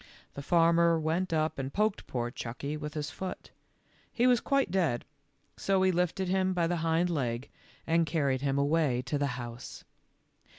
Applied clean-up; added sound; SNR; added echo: none; none; none; none.